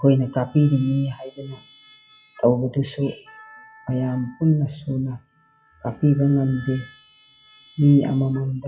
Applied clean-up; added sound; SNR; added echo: classical method WPE with log-MMSE.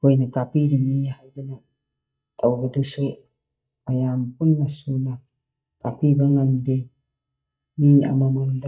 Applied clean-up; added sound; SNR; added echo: neural mask model DeepFilterNet 3.